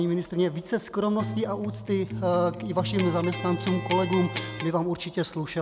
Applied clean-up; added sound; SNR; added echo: none; Electric guitar; 7 dB; none.